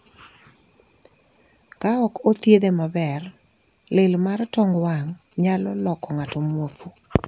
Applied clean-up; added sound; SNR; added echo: none; none; none; none.